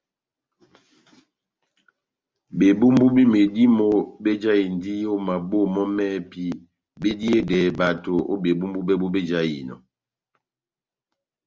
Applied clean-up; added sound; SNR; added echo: none; none; none; none.